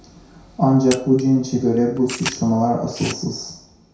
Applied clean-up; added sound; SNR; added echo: none; Camera; 15 dB; reverberation time 0.6 s.